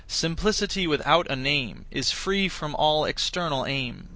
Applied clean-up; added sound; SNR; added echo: none; Sliding door; 17 dB; none.